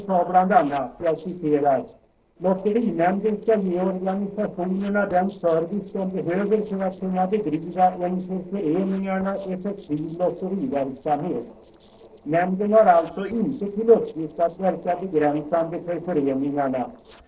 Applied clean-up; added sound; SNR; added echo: neural separator model SepFormer DNS4.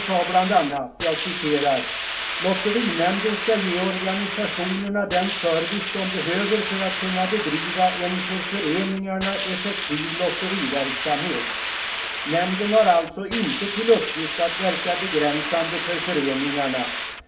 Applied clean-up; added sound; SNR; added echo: none; Hiss; 3 dB; reverberation time 0.3 s.